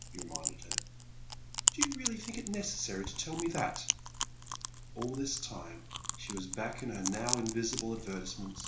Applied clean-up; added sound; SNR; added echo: none; Chewing, mastication; -1 dB; reverberation time 0.4 s.